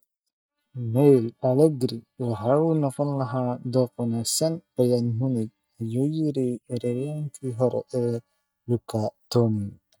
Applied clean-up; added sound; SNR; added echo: neural mask model DeepFilterNet 3.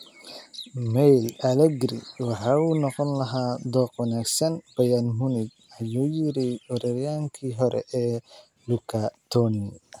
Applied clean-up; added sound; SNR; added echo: none; none; none; none.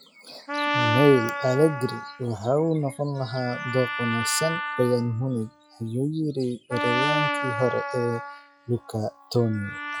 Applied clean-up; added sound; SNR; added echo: classical method log-MMSE.